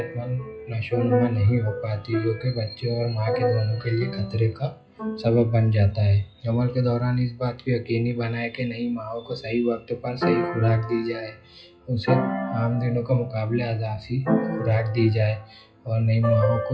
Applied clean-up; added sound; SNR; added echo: classical method WPE with log-MMSE.